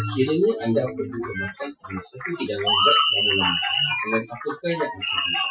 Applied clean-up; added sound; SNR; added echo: classical method Wiener filter.